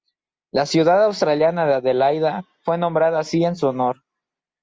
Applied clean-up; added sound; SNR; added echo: none; none; none; none.